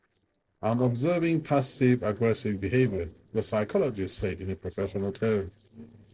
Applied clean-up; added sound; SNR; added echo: neural separator model SepFormer DNS4.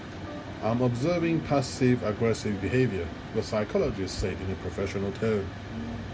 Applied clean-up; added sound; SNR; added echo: none; none; none; none.